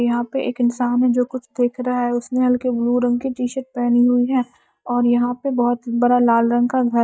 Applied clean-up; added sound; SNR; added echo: neural mask model DeepFilterNet 3.